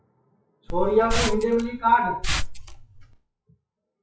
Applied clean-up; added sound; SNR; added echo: classical method WPE with log-MMSE.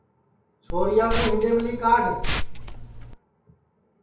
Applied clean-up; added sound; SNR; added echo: none; Liquid; 2 dB; reverberation time 0.8 s.